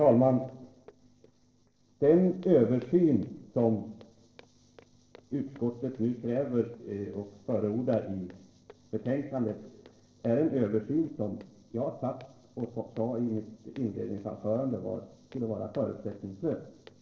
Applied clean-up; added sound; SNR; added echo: neural separator model SepFormer DNS4.